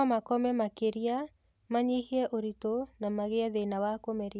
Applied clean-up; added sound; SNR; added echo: none; none; none; none.